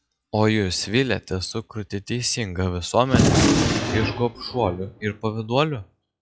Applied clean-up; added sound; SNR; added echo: classical method log-MMSE.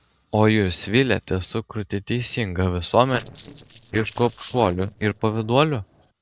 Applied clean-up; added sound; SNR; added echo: neural separator model SepFormer DNS4.